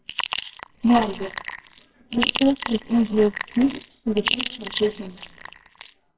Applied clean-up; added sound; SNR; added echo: neural separator model SepFormer WHAMR!.